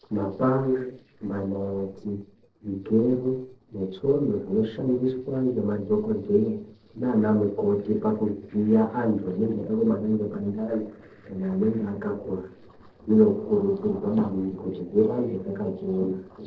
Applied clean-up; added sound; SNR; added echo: neural separator model SepFormer DNS4.